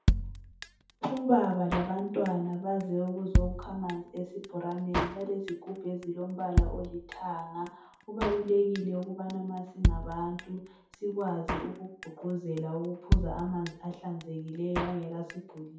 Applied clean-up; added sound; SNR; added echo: none; Drum kit; 1 dB; reverberation time 0.6 s.